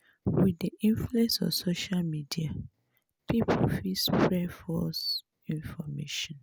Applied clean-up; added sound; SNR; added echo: none; none; none; none.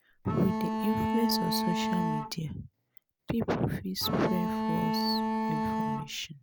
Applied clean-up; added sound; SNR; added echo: none; Bowed string instrument; -2 dB; none.